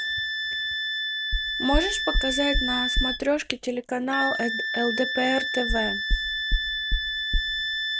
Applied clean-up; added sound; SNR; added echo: none; Wind instrument, woodwind instrument + Knock; -3 dB; none.